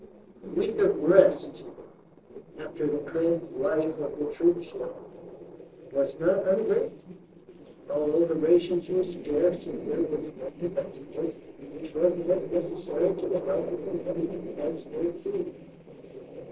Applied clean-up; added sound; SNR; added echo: neural separator model SepFormer DNS4.